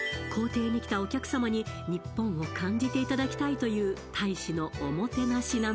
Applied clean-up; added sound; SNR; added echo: none; none; none; none.